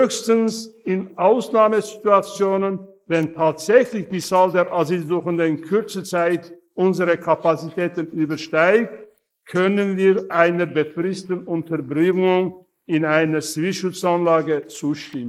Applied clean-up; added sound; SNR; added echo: neural mask model Resemble Enhance denoiser.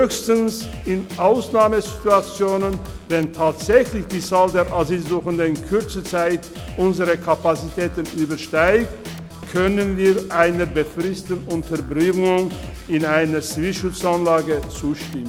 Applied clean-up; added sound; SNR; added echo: none; Drum kit; 14 dB; none.